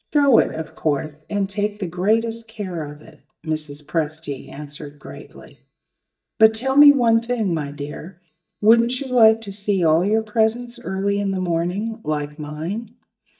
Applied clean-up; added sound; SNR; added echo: neural mask model DeepFilterNet 3.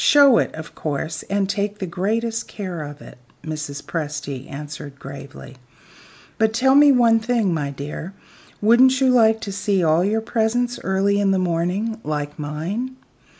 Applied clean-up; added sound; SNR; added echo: none; none; none; none.